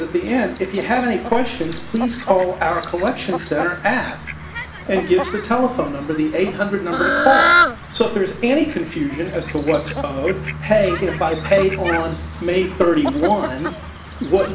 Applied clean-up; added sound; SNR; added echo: none; Fowl; 5 dB; reverberation time 0.5 s.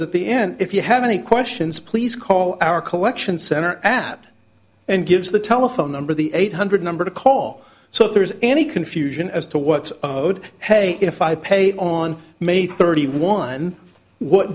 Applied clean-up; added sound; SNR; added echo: none; none; none; none.